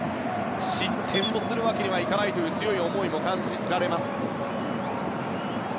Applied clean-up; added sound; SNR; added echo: none; none; none; none.